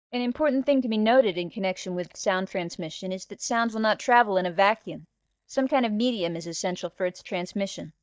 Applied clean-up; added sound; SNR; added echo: neural mask model DeepFilterNet 3.